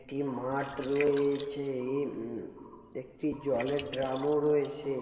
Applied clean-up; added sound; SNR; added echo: none; Liquid; 17 dB; reverberation time 2.5 s.